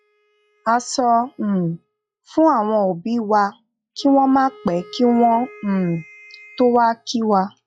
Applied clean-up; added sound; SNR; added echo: classical method log-MMSE.